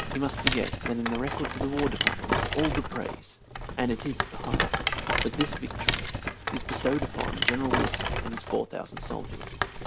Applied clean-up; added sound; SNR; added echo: none; Rattle; -2 dB; none.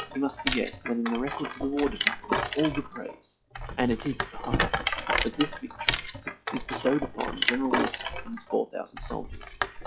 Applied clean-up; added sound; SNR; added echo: classical method log-MMSE.